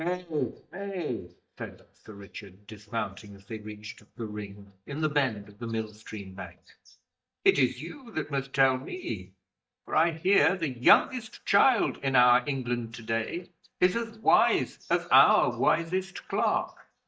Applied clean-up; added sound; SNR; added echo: neural mask model DeepFilterNet 3.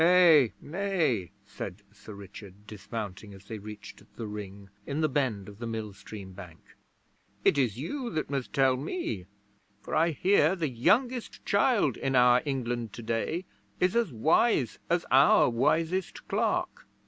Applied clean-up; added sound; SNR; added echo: none; none; none; none.